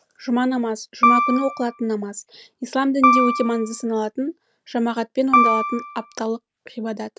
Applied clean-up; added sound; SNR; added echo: none; Piano; -2 dB; none.